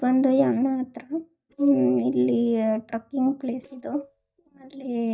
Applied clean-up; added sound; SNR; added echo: neural mask model DeepFilterNet 3.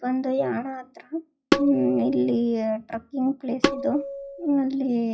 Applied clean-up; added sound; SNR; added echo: classical method WPE with log-MMSE.